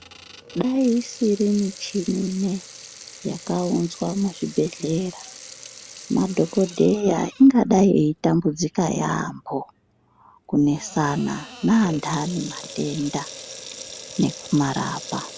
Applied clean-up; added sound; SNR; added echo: none; Sink (filling or washing) / Water tap, faucet; 17 dB; none.